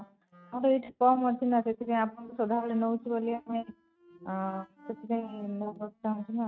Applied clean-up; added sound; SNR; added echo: neural mask model RNNoise.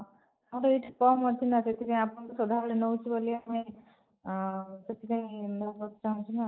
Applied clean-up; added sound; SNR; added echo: neural mask model Resemble Enhance denoiser.